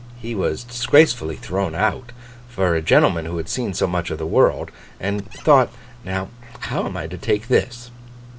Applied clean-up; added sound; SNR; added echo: none; Squeak; 20 dB; none.